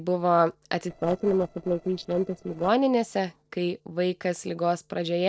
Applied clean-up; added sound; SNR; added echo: neural separator model SepFormer DNS4.